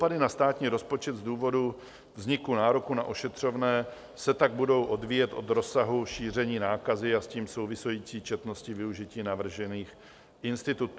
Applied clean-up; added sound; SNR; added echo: none; none; none; none.